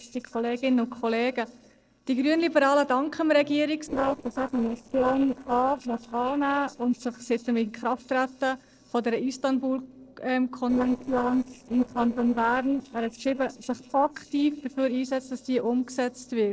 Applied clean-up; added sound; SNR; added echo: neural separator model SepFormer DNS4.